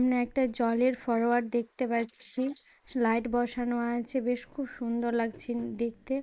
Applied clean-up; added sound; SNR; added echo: neural mask model Resemble Enhance denoiser.